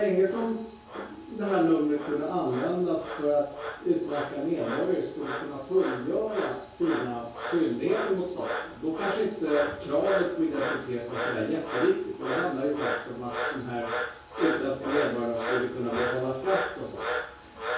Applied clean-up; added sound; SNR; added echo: none; Frog; 6 dB; reverberation time 0.6 s.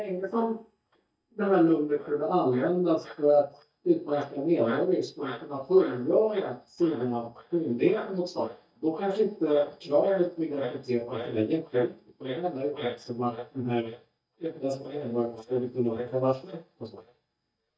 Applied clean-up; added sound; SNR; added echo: neural mask model DeepFilterNet 3.